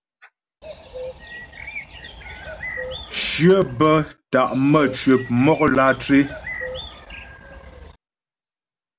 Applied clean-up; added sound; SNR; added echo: none; Bird; 13 dB; none.